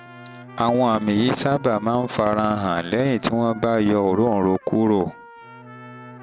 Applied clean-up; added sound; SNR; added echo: none; Bowed string instrument + Trumpet; 20 dB; none.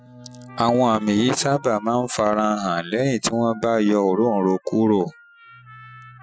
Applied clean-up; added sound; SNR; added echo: classical method Wiener filter.